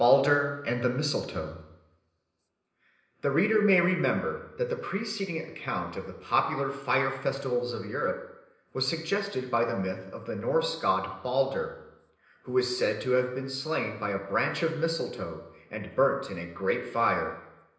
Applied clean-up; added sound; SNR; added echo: none; none; none; reverberation time 0.9 s.